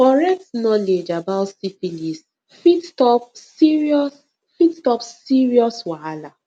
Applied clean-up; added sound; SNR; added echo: none; none; none; none.